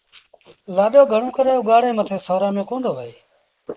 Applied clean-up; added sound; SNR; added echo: neural mask model Resemble Enhance denoiser.